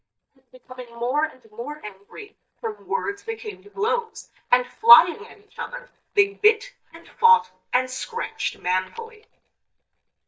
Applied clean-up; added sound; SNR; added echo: neural mask model DeepFilterNet 3.